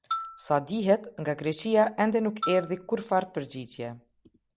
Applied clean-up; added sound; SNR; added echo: none; Marimba, xylophone; 10 dB; none.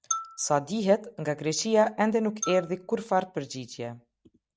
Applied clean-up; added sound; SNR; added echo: neural mask model RNNoise.